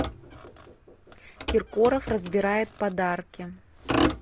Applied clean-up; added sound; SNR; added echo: none; Motor vehicle (road); 4 dB; none.